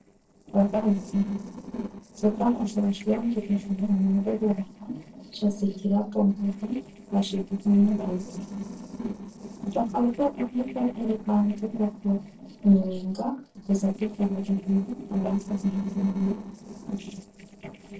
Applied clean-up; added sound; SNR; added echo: neural separator model SepFormer DNS4.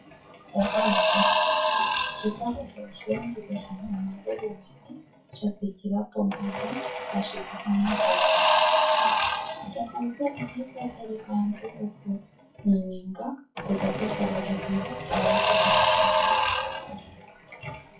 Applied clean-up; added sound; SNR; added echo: classical method WPE with log-MMSE.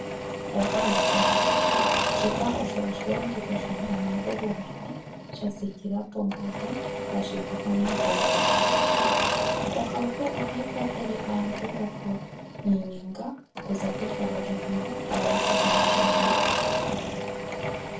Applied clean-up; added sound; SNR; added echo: none; Engine / Drill / Mechanisms; -4 dB; reverberation time 0.3 s.